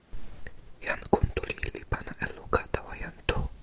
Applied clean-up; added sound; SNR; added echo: none; none; none; none.